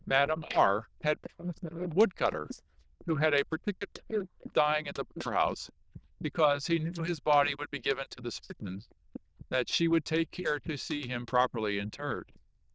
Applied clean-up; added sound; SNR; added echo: neural diffusion model UNIVERSE++.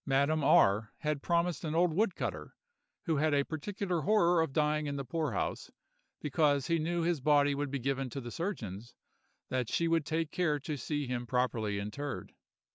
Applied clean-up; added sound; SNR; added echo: none; none; none; none.